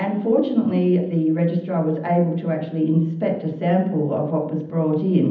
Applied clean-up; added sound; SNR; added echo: none; none; none; reverberation time 0.8 s.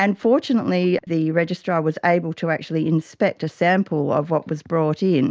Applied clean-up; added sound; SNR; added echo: none; none; none; none.